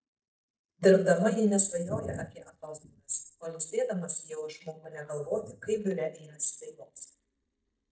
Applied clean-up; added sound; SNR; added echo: neural mask model DeepFilterNet 3.